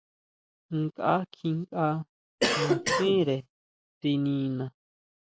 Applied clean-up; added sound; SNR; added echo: neural mask model Resemble Enhance denoiser.